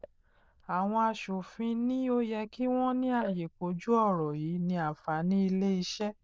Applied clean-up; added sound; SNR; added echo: neural diffusion model UNIVERSE++.